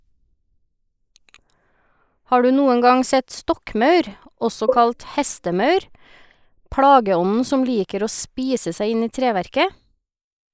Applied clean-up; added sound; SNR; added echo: neural mask model Resemble Enhance denoiser.